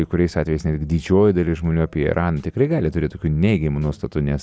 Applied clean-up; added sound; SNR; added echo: none; none; none; none.